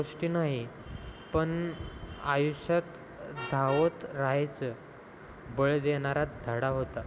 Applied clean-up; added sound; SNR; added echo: none; Vehicle horn, car horn, honking; 20 dB; none.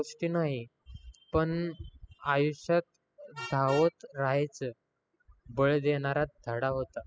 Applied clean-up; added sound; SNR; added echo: classical method spectral subtraction.